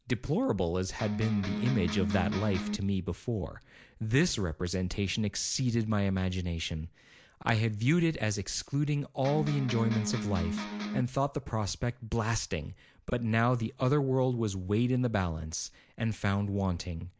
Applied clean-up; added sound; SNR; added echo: none; Electric guitar; 4 dB; none.